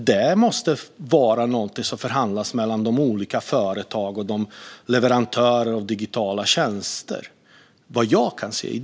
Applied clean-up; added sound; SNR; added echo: none; none; none; none.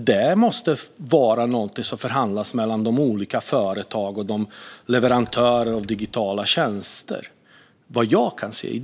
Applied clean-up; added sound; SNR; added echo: neural mask model Resemble Enhance denoiser.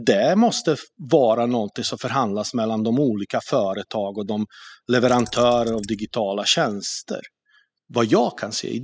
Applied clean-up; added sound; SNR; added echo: classical method spectral subtraction.